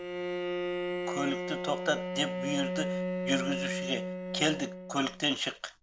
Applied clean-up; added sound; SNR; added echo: none; Bowed string instrument; 1 dB; none.